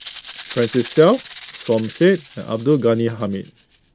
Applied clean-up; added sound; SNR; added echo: none; Rattle (instrument); 19 dB; none.